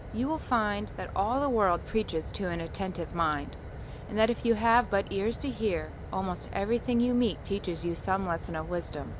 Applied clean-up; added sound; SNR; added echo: none; Fire; 10 dB; none.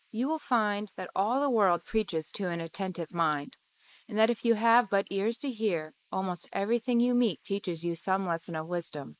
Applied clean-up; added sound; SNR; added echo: neural mask model Resemble Enhance denoiser.